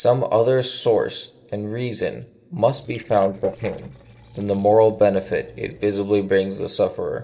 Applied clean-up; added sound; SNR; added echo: neural separator model SepFormer DNS4.